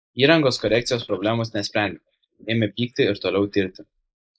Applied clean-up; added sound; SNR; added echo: neural mask model Resemble Enhance denoiser.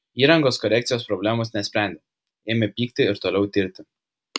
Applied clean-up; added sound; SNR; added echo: none; none; none; none.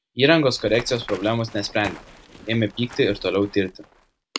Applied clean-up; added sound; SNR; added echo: none; Run; 18 dB; none.